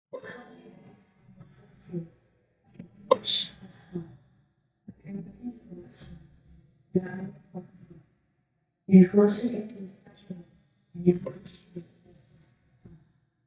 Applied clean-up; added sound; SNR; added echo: neural mask model DeepFilterNet 3.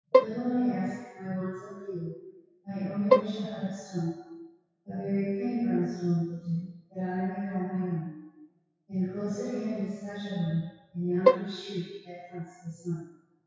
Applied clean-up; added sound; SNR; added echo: classical method WPE with log-MMSE.